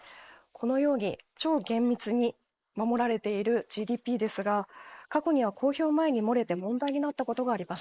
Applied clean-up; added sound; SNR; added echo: neural mask model Resemble Enhance denoiser.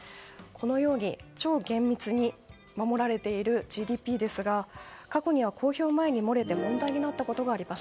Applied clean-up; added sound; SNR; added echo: none; none; none; none.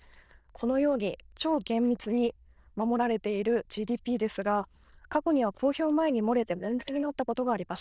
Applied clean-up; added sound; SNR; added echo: neural diffusion model UNIVERSE++.